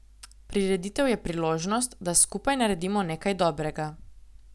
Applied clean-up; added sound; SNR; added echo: none; none; none; none.